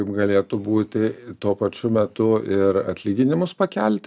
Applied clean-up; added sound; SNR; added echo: none; none; none; none.